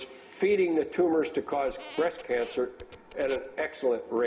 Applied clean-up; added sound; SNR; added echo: none; Squeak; 19 dB; reverberation time 0.3 s.